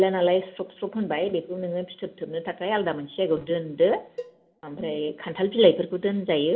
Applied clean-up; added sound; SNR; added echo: none; Cowbell; 19 dB; reverberation time 0.4 s.